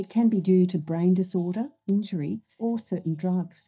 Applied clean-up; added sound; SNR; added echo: neural mask model DeepFilterNet 3.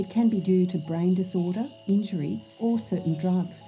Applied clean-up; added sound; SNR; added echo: none; Cricket / Frog; 10 dB; reverberation time 0.5 s.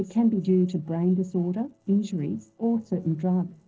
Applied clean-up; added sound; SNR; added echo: neural separator model SepFormer DNS4.